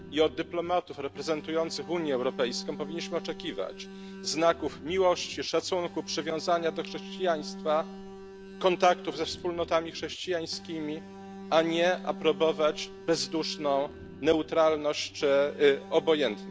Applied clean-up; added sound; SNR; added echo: none; Alarm; 14 dB; none.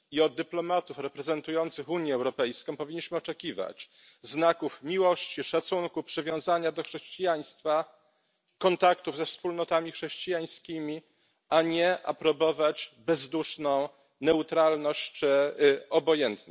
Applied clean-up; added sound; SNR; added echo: none; none; none; none.